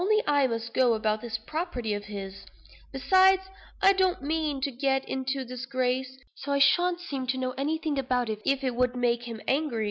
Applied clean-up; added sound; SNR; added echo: none; none; none; none.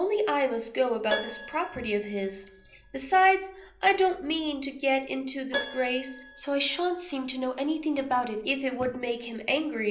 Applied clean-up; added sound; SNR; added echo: none; Keyboard (musical); 14 dB; reverberation time 0.5 s.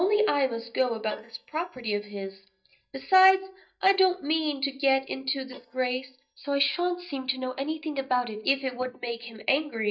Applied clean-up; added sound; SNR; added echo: neural mask model DeepFilterNet 3.